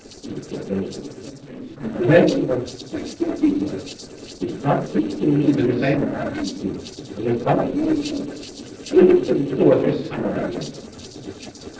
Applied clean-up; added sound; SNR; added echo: neural separator model SepFormer DNS4.